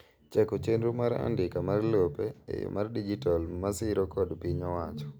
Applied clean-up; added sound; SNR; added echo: none; none; none; none.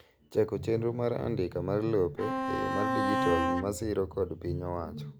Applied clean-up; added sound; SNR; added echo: none; Bowed string instrument; -1 dB; none.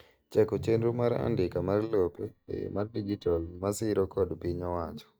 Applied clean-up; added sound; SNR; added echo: neural mask model DeepFilterNet 3.